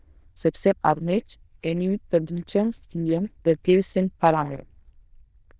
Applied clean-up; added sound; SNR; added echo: neural diffusion model UNIVERSE++.